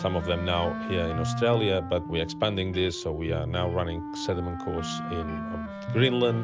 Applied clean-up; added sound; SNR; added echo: none; Wind instrument, woodwind instrument + Electric guitar; 5 dB; none.